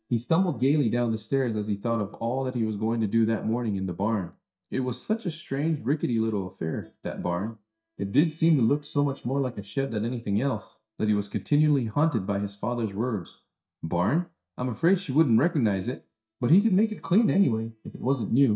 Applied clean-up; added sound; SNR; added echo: neural mask model DeepFilterNet 3.